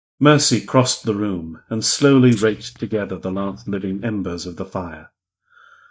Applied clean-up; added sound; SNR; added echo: neural mask model DeepFilterNet 3.